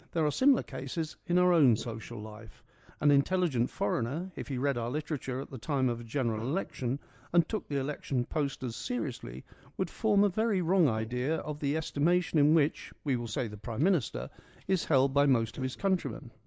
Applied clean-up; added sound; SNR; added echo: neural mask model Resemble Enhance denoiser.